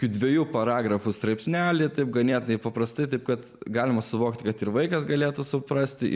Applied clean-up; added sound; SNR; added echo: none; none; none; none.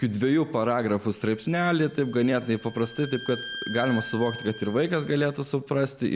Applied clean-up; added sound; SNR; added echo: none; Bowed string instrument; 16 dB; none.